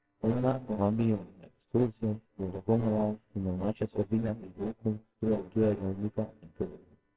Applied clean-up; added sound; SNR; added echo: neural separator model SepFormer WHAMR!.